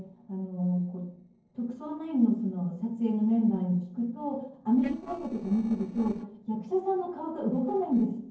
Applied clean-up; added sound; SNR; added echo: neural separator model SepFormer DNS4.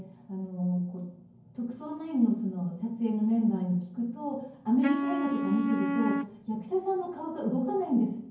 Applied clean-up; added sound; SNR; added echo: none; Wind instrument, woodwind instrument; 2 dB; reverberation time 0.9 s.